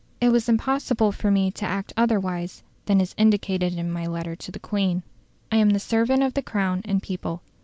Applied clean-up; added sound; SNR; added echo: none; none; none; none.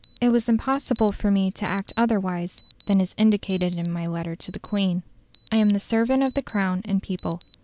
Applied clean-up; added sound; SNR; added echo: none; Alarm; 13 dB; none.